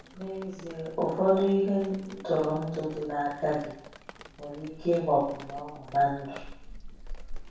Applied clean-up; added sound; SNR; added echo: none; Drip; 14 dB; reverberation time 0.7 s.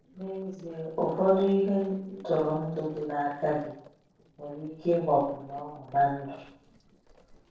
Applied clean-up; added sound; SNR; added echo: neural separator model SepFormer DNS4.